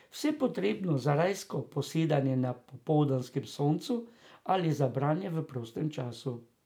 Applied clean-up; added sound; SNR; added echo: none; none; none; none.